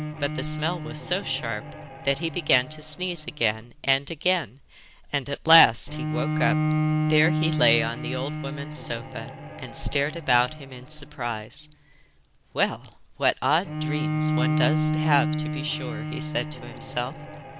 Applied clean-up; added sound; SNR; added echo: none; Bowed string instrument; 2 dB; none.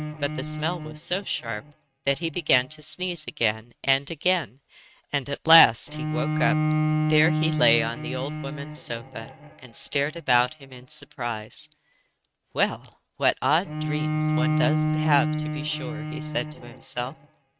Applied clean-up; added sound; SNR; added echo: neural mask model RNNoise.